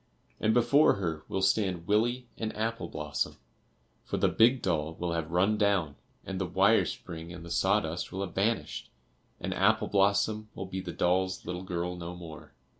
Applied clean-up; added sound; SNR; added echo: none; none; none; none.